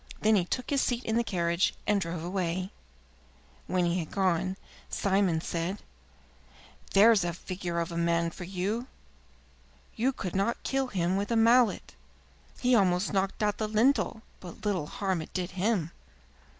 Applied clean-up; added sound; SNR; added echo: none; none; none; none.